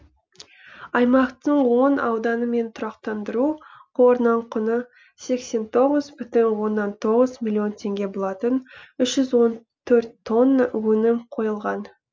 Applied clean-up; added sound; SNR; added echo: none; none; none; none.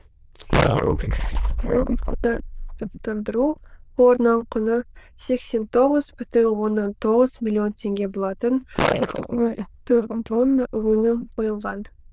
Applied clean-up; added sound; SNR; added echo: neural diffusion model UNIVERSE++.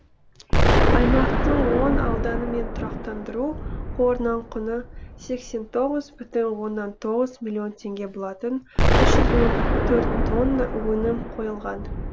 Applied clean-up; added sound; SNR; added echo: none; Explosion; -3 dB; none.